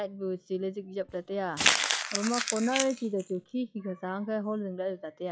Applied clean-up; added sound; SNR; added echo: classical method log-MMSE.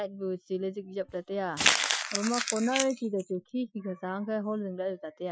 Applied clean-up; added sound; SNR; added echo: classical method Wiener filter.